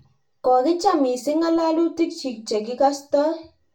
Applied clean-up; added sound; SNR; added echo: none; none; none; reverberation time 0.3 s.